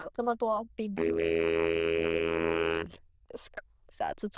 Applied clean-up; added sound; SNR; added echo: neural diffusion model UNIVERSE++.